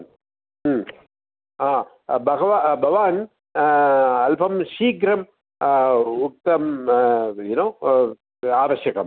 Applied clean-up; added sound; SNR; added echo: none; none; none; none.